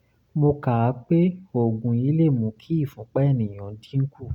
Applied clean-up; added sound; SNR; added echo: none; none; none; none.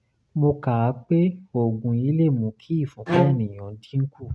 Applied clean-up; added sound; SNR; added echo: neural mask model RNNoise.